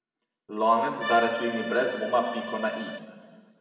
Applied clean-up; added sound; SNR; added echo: none; Accordion; 8 dB; reverberation time 1.6 s.